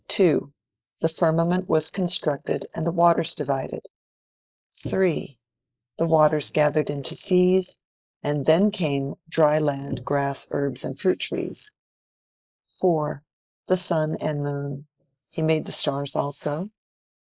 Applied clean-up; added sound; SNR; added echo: neural mask model Resemble Enhance denoiser.